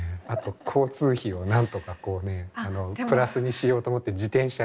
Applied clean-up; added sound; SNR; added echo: none; none; none; none.